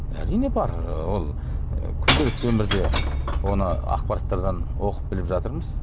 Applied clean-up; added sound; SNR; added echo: none; Shatter / Crushing; 6 dB; none.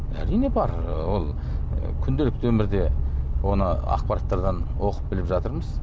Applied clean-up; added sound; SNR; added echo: none; none; none; none.